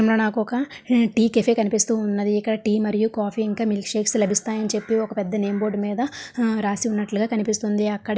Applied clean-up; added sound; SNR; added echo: none; none; none; none.